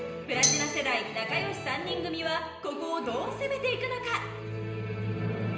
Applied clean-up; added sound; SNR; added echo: none; Tambourine; -3 dB; reverberation time 0.9 s.